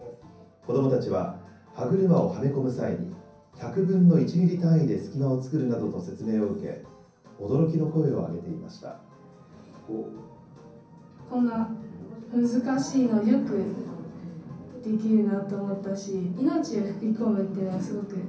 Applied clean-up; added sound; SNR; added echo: none; none; none; reverberation time 0.6 s.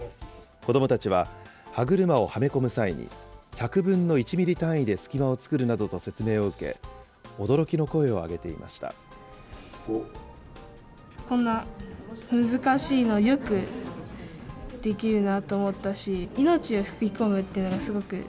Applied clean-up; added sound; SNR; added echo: none; none; none; none.